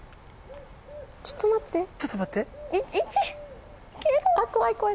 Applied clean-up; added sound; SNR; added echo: none; Bird; 18 dB; none.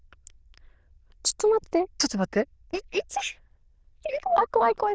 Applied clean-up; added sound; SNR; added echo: neural diffusion model UNIVERSE++.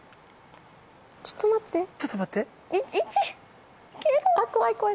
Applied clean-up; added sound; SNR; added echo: none; none; none; none.